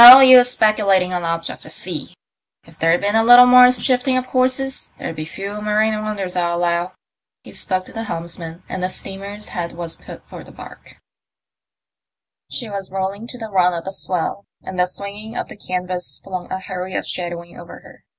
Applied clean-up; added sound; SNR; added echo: none; none; none; none.